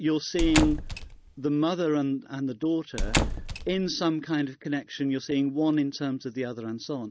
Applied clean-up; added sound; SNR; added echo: none; Squeak / Slam / Wood; 1 dB; none.